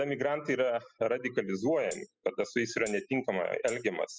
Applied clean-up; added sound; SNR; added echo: classical method spectral subtraction.